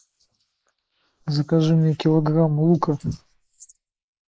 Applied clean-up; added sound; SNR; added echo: neural mask model Resemble Enhance denoiser.